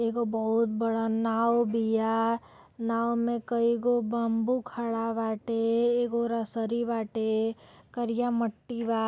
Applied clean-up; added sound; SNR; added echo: none; none; none; none.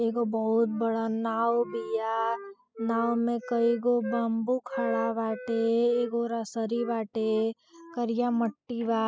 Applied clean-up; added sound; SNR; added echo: classical method spectral subtraction.